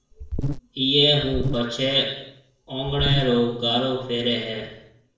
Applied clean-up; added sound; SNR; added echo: none; Buzz; 3 dB; reverberation time 0.7 s.